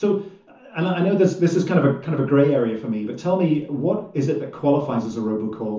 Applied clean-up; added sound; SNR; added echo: none; none; none; reverberation time 0.9 s.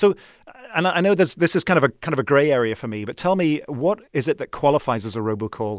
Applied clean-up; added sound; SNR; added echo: none; none; none; none.